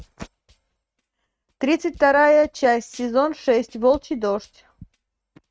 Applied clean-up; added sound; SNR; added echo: neural mask model RNNoise.